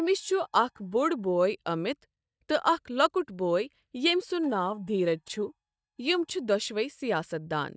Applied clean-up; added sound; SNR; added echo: neural mask model DeepFilterNet 3.